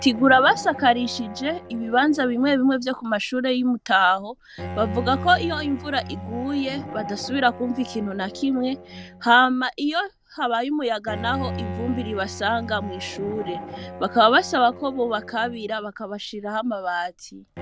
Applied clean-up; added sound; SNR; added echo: none; Bowed string instrument; 13 dB; none.